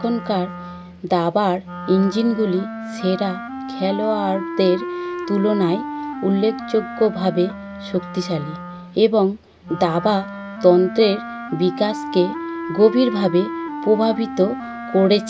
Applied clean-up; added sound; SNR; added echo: none; Wind instrument, woodwind instrument; 10 dB; none.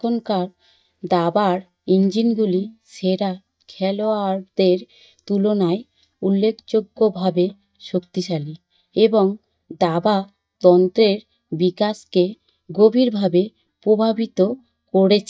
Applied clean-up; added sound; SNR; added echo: neural mask model DeepFilterNet 3.